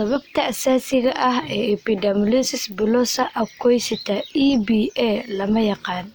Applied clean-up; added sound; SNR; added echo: none; none; none; none.